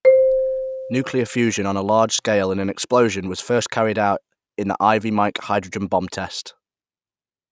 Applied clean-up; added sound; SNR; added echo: neural mask model RNNoise.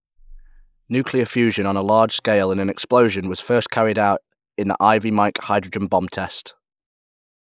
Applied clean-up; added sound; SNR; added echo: neural mask model Resemble Enhance denoiser.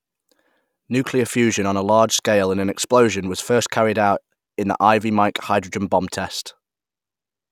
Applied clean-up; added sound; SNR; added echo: none; none; none; none.